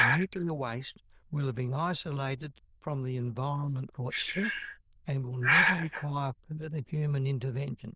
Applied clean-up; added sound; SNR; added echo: neural diffusion model UNIVERSE++.